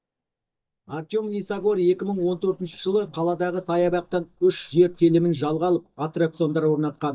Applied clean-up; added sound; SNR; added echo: neural mask model DeepFilterNet 3.